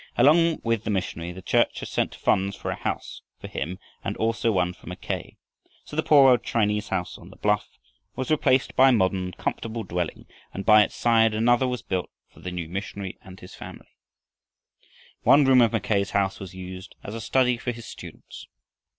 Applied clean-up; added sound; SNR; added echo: none; none; none; none.